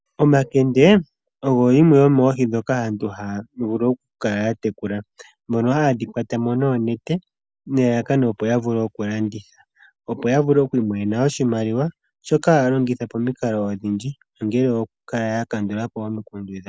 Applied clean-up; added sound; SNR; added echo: none; none; none; none.